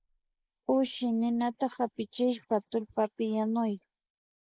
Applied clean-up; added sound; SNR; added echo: neural mask model Resemble Enhance denoiser.